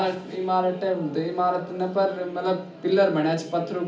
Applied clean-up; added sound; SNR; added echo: none; none; none; reverberation time 0.4 s.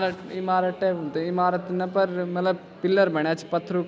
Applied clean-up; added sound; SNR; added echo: none; none; none; none.